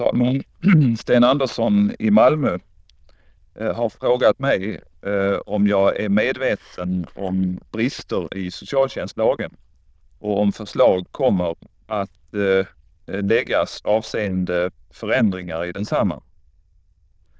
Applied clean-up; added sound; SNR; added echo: neural diffusion model UNIVERSE++.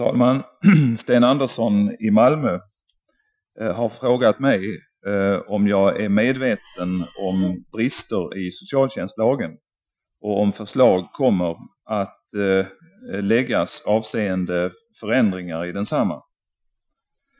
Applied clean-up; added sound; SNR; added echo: classical method Wiener filter.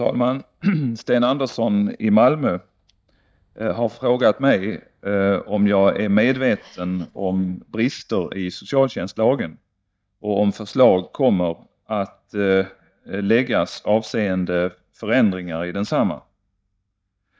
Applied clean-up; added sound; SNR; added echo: neural mask model DeepFilterNet 3.